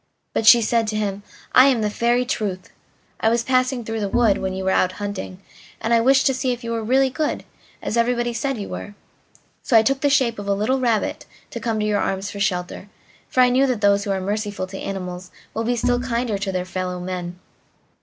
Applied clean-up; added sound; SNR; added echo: none; Bowed string instrument; 6 dB; none.